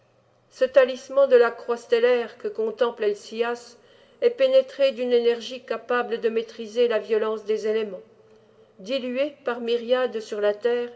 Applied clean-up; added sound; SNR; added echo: none; none; none; reverberation time 1.6 s.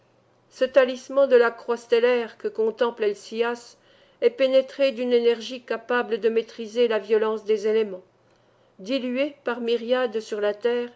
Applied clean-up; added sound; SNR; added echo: none; none; none; none.